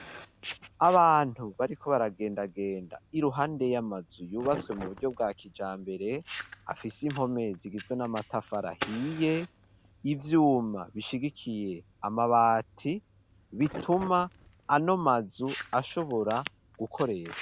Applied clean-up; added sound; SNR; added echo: none; Fire; 17 dB; none.